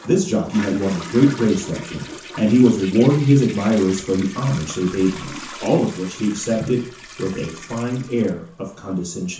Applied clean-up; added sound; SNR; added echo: none; Toilet flush; 17 dB; reverberation time 0.9 s.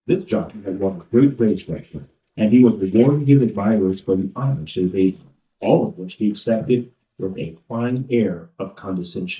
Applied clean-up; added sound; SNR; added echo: neural mask model DeepFilterNet 3.